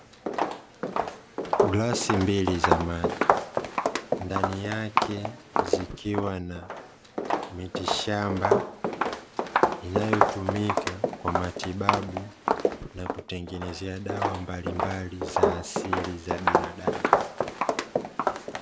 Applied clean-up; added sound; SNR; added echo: none; Walk, footsteps; -5 dB; none.